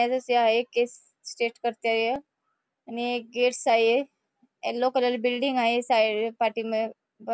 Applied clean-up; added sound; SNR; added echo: none; none; none; none.